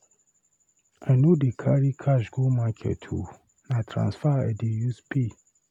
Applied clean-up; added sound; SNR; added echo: none; none; none; none.